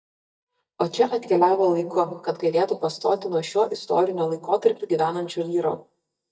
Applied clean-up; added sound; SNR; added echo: neural mask model DeepFilterNet 3.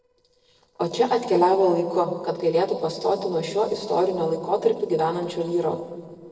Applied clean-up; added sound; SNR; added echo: neural separator model SepFormer DNS4.